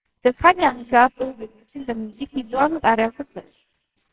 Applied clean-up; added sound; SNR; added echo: neural separator model SepFormer WHAMR!.